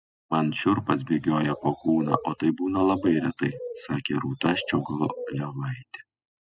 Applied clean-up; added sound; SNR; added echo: classical method spectral subtraction.